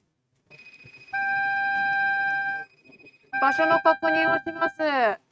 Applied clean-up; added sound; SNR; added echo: neural mask model RNNoise.